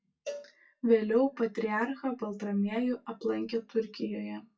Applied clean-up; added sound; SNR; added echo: classical method WPE with log-MMSE.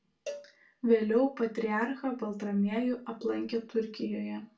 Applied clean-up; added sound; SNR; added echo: none; Cowbell; 17 dB; reverberation time 0.3 s.